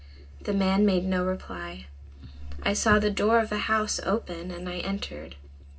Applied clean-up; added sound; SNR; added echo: none; none; none; reverberation time 0.4 s.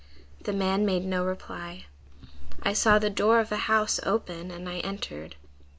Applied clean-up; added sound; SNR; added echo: none; none; none; none.